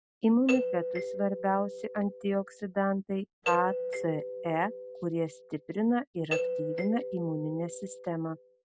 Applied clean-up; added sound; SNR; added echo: none; Doorbell; 5 dB; none.